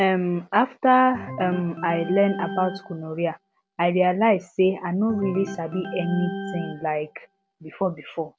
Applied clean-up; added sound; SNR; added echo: none; Organ; 13 dB; none.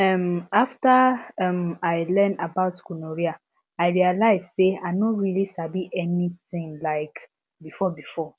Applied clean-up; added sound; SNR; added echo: none; none; none; none.